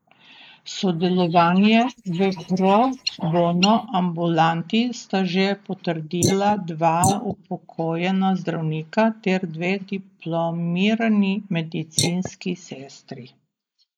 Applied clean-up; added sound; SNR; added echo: neural mask model Resemble Enhance denoiser.